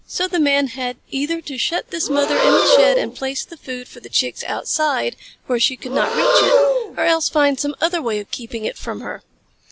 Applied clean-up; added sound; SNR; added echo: none; Breathing; 0 dB; none.